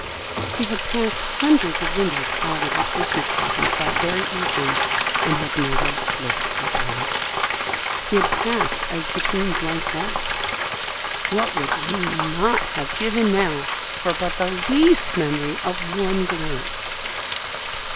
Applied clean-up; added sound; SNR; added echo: none; Frying (food); -1 dB; none.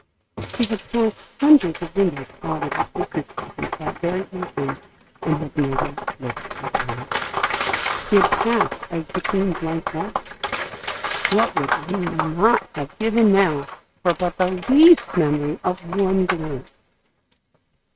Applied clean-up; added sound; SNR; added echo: neural mask model RNNoise.